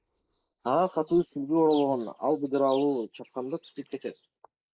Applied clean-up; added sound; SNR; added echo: neural mask model Resemble Enhance denoiser.